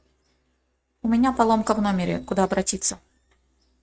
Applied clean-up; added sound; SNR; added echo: neural mask model RNNoise.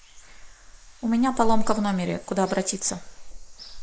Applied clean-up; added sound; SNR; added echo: neural mask model Resemble Enhance denoiser.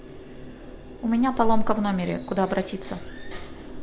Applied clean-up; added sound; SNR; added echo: none; none; none; none.